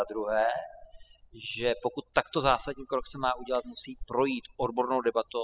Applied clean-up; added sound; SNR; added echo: classical method spectral subtraction.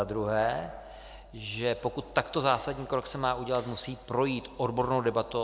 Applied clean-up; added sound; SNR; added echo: none; none; none; none.